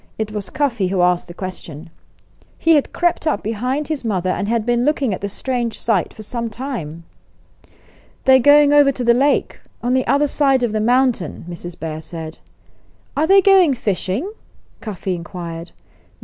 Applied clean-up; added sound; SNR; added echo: none; none; none; none.